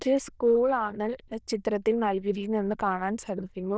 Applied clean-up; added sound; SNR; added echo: neural diffusion model UNIVERSE++.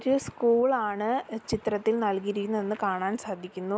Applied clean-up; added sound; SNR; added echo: none; none; none; none.